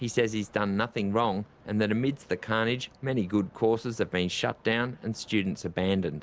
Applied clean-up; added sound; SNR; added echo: none; none; none; none.